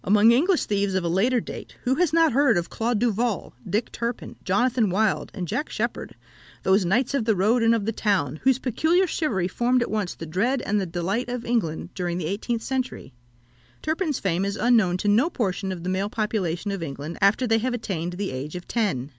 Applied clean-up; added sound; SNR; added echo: none; none; none; none.